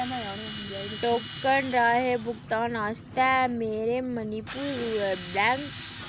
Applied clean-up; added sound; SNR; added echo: none; Drill; 14 dB; none.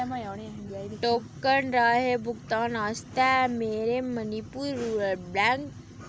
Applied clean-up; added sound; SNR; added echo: none; none; none; none.